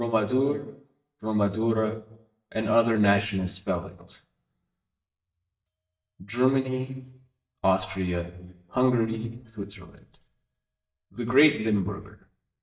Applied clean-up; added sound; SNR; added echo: neural mask model DeepFilterNet 3.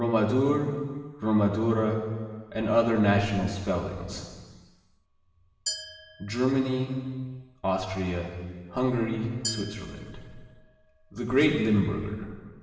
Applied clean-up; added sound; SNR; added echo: none; Glass; 15 dB; reverberation time 1.6 s.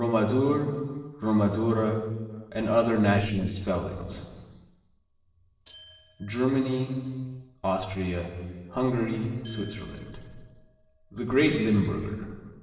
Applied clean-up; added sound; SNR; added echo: neural separator model SepFormer DNS4.